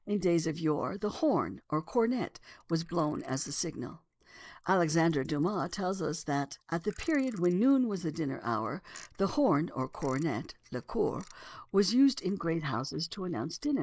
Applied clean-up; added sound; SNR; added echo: neural mask model Resemble Enhance denoiser.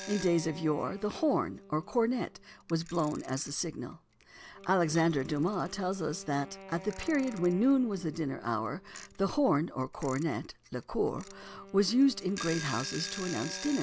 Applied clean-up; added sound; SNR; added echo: none; Wind instrument, woodwind instrument + Alarm / Clock; 16 dB; none.